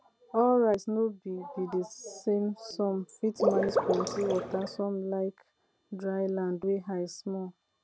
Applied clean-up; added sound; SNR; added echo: none; Water / Liquid; -1 dB; none.